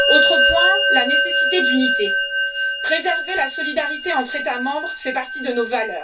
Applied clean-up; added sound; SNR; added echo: none; Musical instrument; -4 dB; reverberation time 0.2 s.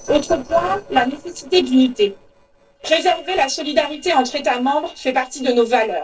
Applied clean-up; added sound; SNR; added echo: neural separator model SepFormer DNS4.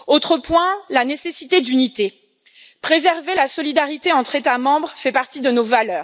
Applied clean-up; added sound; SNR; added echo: none; none; none; none.